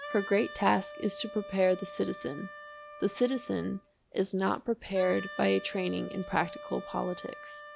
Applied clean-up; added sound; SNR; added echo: none; Wind instrument, woodwind instrument; 14 dB; none.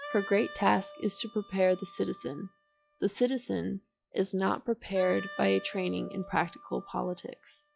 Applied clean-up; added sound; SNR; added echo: classical method log-MMSE.